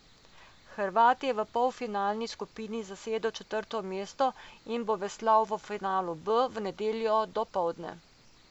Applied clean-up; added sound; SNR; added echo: none; none; none; none.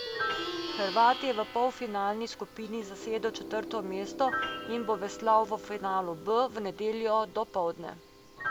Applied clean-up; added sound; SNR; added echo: none; Plucked string instrument + Piano; 8 dB; none.